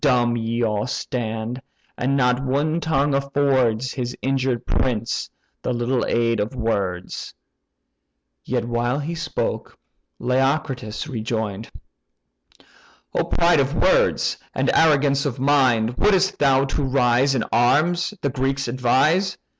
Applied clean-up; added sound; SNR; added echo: none; none; none; none.